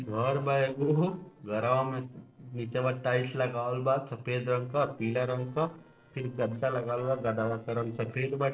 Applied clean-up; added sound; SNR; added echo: neural separator model SepFormer DNS4.